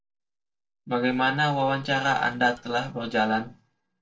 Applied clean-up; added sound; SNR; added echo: neural separator model SepFormer DNS4.